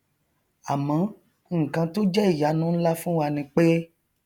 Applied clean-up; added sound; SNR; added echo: none; none; none; none.